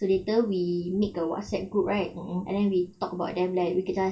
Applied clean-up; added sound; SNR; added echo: none; none; none; reverberation time 0.2 s.